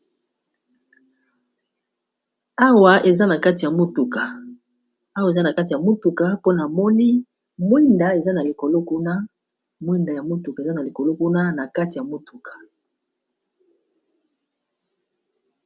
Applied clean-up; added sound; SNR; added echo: none; none; none; none.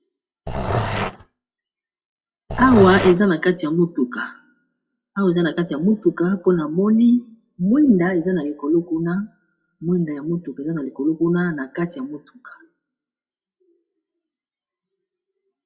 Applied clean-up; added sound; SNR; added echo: classical method WPE with log-MMSE.